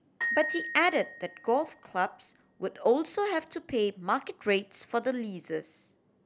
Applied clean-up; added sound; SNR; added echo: none; Glockenspiel; 9 dB; none.